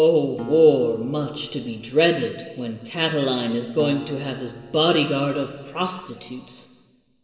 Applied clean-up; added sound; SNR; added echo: none; Acoustic guitar; 20 dB; reverberation time 1.9 s.